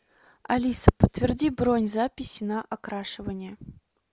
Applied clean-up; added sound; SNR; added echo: none; none; none; none.